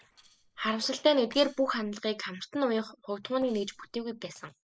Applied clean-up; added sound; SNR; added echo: neural separator model SepFormer DNS4.